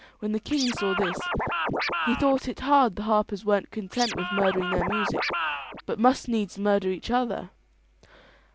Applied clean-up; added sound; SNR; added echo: none; Scratching (performance technique); 2 dB; none.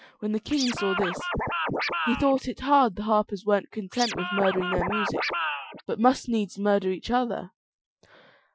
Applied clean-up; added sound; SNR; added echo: classical method Wiener filter.